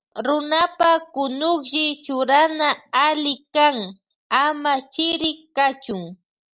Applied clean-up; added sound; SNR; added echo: neural separator model SepFormer DNS4.